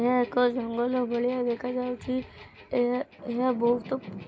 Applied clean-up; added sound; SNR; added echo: none; Thunder / Rain; 20 dB; none.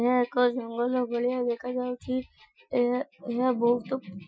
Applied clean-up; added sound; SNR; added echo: classical method Wiener filter.